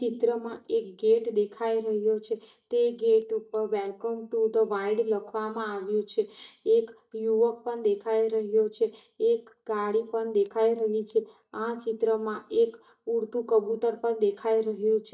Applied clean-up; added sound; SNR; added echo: neural mask model DeepFilterNet 3.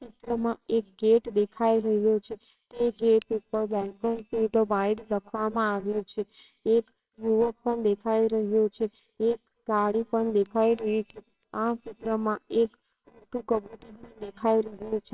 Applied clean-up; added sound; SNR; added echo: neural separator model SepFormer WHAMR!.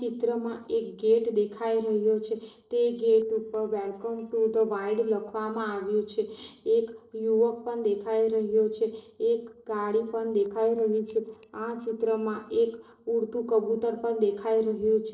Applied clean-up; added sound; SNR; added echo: neural separator model SepFormer DNS4.